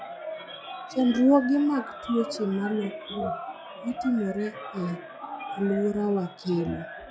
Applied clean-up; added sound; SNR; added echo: classical method log-MMSE.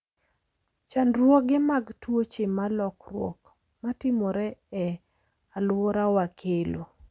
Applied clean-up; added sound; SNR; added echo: none; none; none; none.